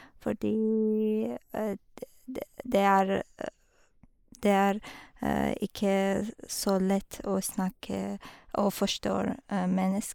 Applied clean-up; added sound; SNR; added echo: neural mask model Resemble Enhance denoiser.